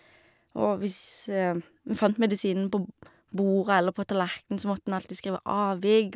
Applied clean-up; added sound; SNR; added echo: none; none; none; none.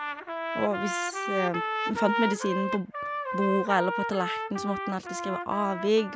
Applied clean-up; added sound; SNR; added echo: none; Trumpet; 3 dB; none.